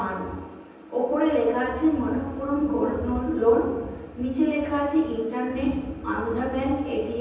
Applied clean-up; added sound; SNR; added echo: none; none; none; reverberation time 1.1 s.